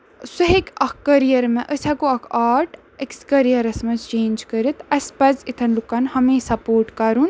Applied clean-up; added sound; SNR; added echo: none; none; none; none.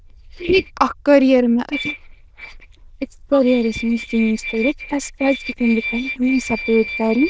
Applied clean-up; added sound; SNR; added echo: neural diffusion model UNIVERSE++.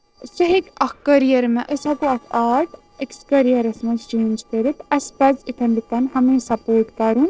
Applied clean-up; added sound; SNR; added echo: neural separator model SepFormer DNS4.